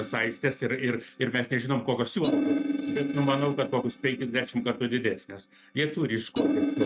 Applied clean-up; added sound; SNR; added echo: neural mask model RNNoise.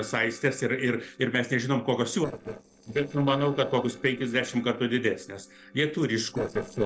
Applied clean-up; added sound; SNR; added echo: neural separator model SepFormer DNS4.